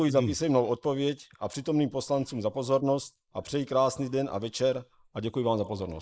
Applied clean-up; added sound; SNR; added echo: neural mask model Resemble Enhance denoiser.